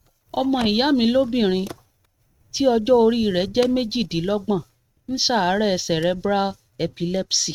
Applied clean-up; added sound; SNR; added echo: neural mask model RNNoise.